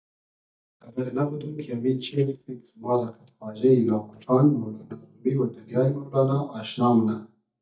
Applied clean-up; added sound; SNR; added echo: neural mask model DeepFilterNet 3.